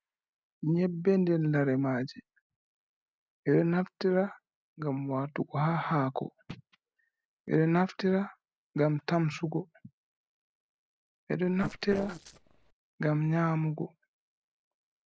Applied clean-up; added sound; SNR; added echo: neural separator model SepFormer DNS4.